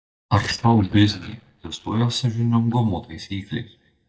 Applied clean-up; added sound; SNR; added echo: neural mask model DeepFilterNet 3.